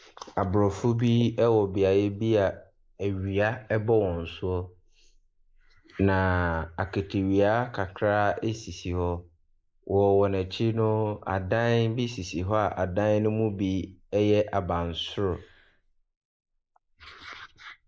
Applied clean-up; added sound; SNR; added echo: neural mask model Resemble Enhance denoiser.